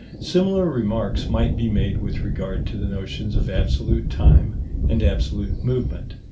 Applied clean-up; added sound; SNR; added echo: none; Thunder; -4 dB; reverberation time 0.3 s.